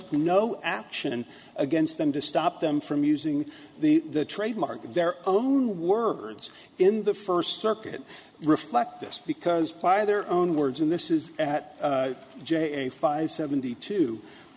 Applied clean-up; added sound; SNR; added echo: none; none; none; none.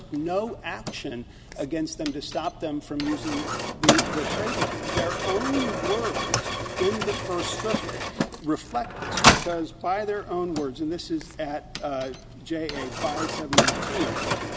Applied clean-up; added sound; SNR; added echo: none; Mechanisms; -2 dB; none.